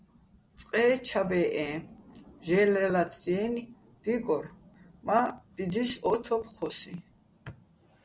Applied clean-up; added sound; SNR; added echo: none; none; none; none.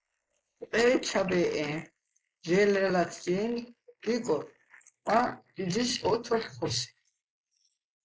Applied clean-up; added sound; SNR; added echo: neural mask model Resemble Enhance denoiser.